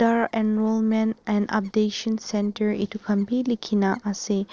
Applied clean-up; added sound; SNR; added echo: neural separator model SepFormer DNS4.